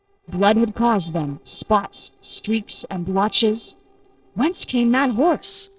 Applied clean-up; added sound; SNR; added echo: neural separator model SepFormer DNS4.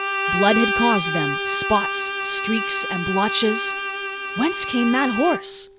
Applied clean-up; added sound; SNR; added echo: none; Bowed string instrument; 3 dB; none.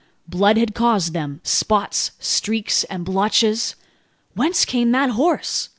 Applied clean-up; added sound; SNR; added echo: none; none; none; none.